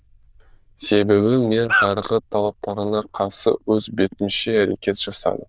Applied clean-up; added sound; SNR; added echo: neural diffusion model UNIVERSE++.